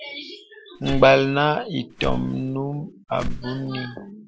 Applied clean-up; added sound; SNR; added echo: none; Whoosh, swoosh, swish; 8 dB; none.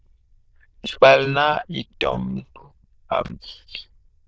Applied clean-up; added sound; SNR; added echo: neural diffusion model UNIVERSE++.